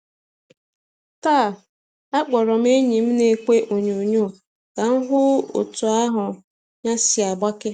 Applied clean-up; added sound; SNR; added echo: none; none; none; none.